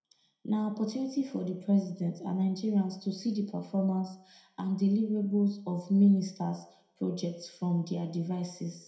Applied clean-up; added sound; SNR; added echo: none; none; none; reverberation time 0.6 s.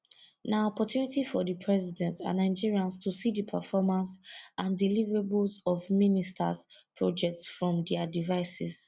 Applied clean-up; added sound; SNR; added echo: none; none; none; none.